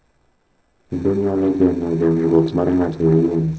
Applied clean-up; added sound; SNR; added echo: neural separator model SepFormer DNS4.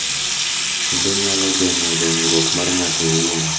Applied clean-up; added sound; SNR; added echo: none; Sink (filling or washing) / Water tap, faucet; -4 dB; none.